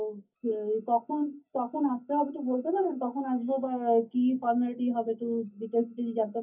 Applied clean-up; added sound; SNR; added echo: neural mask model DeepFilterNet 3.